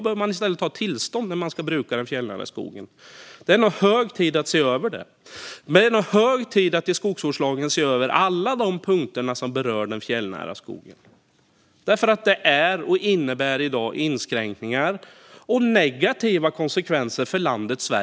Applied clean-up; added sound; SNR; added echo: none; none; none; none.